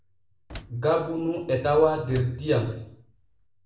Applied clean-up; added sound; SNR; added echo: none; Slam; 19 dB; reverberation time 0.6 s.